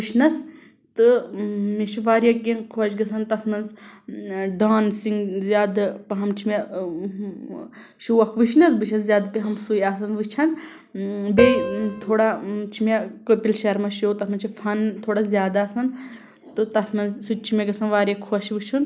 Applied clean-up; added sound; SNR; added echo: none; Piano; 7 dB; none.